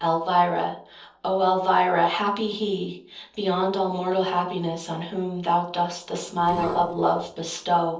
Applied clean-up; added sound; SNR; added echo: neural separator model SepFormer DNS4.